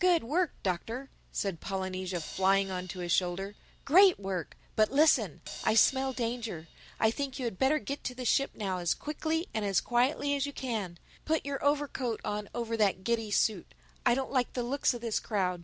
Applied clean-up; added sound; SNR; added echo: none; Crash cymbal; 18 dB; none.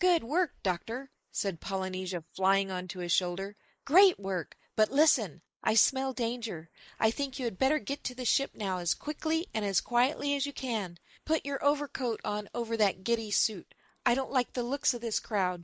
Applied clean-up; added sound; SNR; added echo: neural mask model Resemble Enhance denoiser.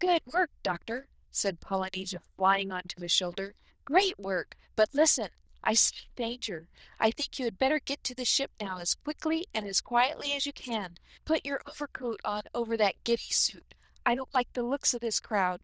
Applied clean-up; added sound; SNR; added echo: neural diffusion model UNIVERSE++.